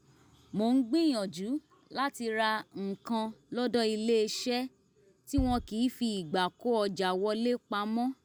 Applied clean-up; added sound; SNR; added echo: none; Bass drum; 11 dB; none.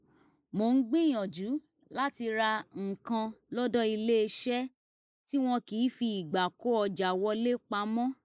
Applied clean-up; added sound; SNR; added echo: neural mask model Resemble Enhance denoiser.